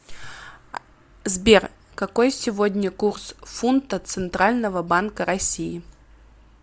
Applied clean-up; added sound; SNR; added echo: none; none; none; none.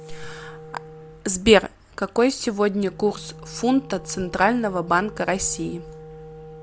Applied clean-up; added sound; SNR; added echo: none; Wind instrument, woodwind instrument; 18 dB; none.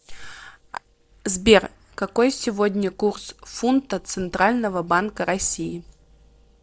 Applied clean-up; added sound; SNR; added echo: neural separator model SepFormer DNS4.